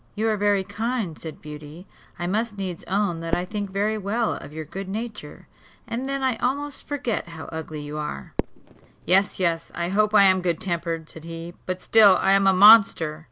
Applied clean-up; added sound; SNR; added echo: none; Fireworks; 17 dB; none.